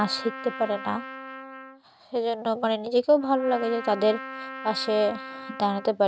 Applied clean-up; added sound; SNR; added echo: none; Trumpet; 13 dB; none.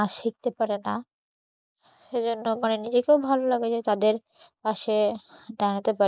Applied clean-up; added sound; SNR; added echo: neural mask model Resemble Enhance denoiser.